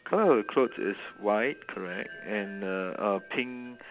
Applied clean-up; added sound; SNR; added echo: none; Wind chime; 20 dB; none.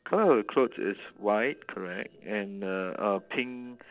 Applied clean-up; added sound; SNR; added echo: neural separator model SepFormer DNS4.